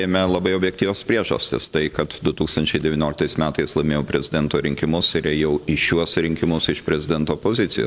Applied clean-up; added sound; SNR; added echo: neural separator model SepFormer DNS4.